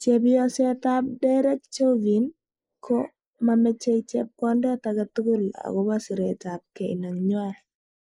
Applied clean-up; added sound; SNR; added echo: neural mask model Resemble Enhance denoiser.